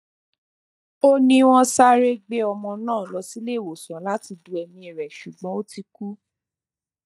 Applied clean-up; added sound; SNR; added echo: neural mask model DeepFilterNet 3.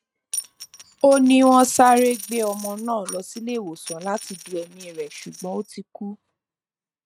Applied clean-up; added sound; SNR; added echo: neural mask model RNNoise.